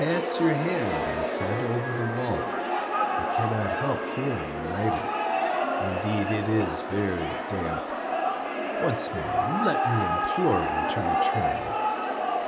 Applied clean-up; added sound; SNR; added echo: none; Cricket; -3 dB; none.